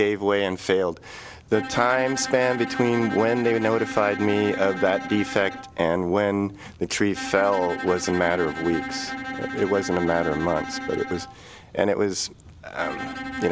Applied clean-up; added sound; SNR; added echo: none; Bowed string instrument; 10 dB; none.